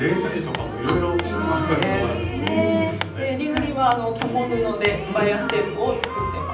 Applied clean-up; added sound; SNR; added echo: none; Hammer; 14 dB; reverberation time 0.6 s.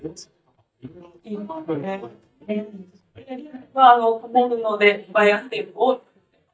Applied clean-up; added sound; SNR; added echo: neural mask model DeepFilterNet 3.